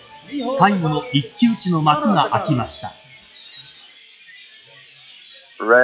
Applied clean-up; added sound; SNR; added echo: classical method log-MMSE.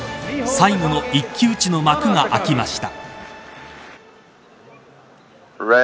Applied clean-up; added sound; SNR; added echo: none; none; none; none.